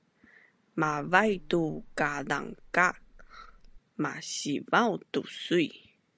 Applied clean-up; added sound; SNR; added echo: none; Buzz; 20 dB; none.